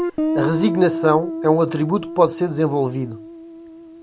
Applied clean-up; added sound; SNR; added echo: none; Guitar; 5 dB; none.